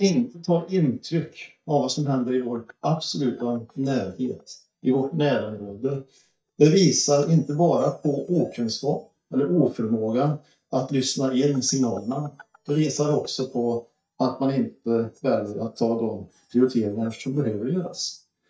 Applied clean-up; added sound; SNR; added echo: neural mask model DeepFilterNet 3.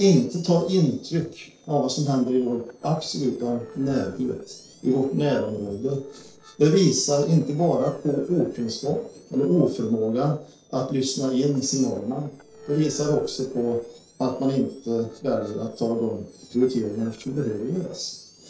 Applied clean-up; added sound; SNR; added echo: neural separator model SepFormer DNS4.